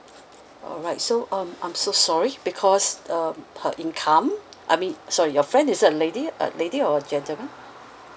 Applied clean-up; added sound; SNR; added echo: none; none; none; none.